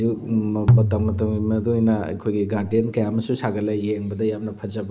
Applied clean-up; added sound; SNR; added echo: none; Tabla; 0 dB; none.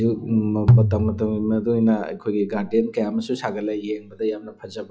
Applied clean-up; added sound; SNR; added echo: classical method log-MMSE.